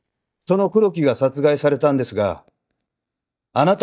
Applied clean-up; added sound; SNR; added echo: neural mask model DeepFilterNet 3.